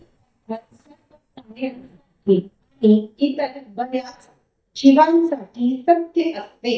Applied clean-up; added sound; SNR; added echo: neural mask model DeepFilterNet 3.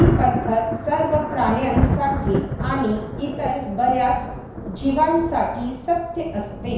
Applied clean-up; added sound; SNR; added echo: none; Thunder; 3 dB; reverberation time 0.7 s.